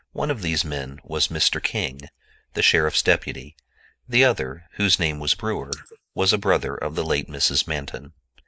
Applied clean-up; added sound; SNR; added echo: neural mask model Resemble Enhance denoiser.